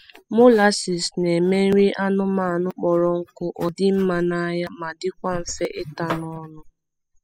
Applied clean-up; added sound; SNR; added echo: classical method spectral subtraction.